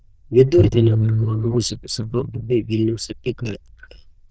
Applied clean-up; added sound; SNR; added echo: neural diffusion model UNIVERSE++.